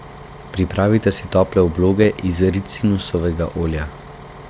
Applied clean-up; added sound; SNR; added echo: none; Bus; 18 dB; none.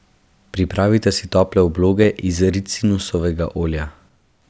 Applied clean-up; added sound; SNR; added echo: none; none; none; none.